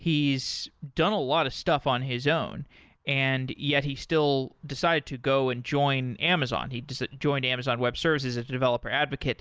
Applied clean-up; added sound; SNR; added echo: none; none; none; none.